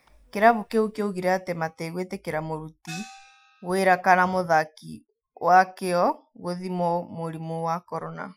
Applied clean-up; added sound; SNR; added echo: classical method Wiener filter.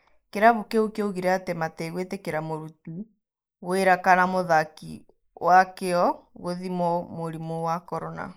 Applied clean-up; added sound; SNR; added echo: neural mask model Resemble Enhance denoiser.